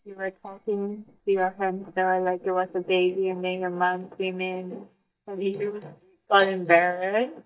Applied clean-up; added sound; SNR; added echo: neural mask model DeepFilterNet 3.